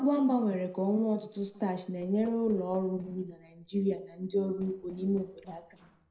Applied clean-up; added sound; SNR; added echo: neural separator model SepFormer DNS4.